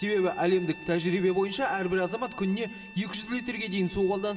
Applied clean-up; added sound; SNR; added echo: none; Bowed string instrument; 18 dB; reverberation time 1.4 s.